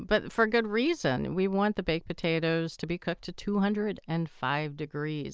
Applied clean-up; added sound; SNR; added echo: none; none; none; none.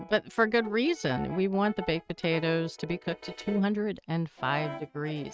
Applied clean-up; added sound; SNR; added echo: neural mask model RNNoise.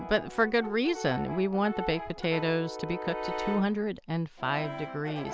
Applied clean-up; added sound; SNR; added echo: none; Brass instrument; 9 dB; none.